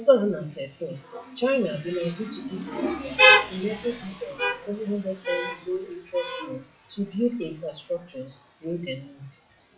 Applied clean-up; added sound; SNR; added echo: classical method WPE with log-MMSE.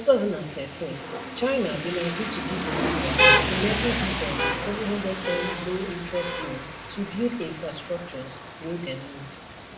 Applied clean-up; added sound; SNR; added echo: none; Rain; -1 dB; reverberation time 0.5 s.